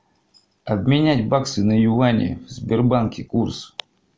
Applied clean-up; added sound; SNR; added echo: none; none; none; none.